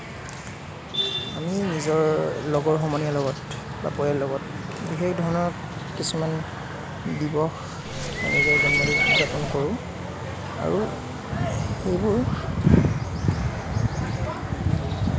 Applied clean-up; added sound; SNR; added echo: none; Bird; -2 dB; none.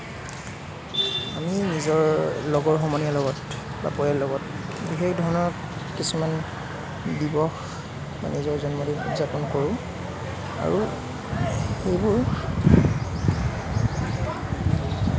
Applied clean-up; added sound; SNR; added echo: none; none; none; none.